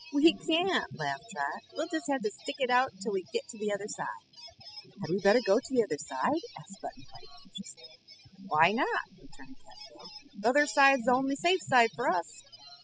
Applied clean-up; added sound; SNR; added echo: classical method spectral subtraction.